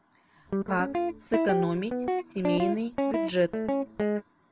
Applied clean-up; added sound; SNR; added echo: none; Guitar; -1 dB; none.